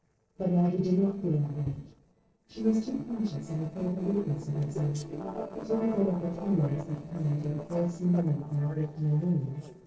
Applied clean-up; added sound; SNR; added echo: neural separator model SepFormer DNS4.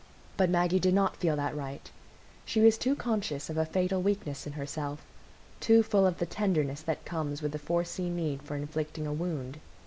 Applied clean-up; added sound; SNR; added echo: none; none; none; none.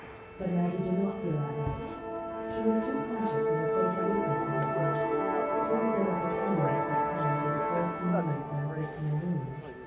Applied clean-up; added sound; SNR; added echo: none; Musical instrument; -1 dB; reverberation time 0.6 s.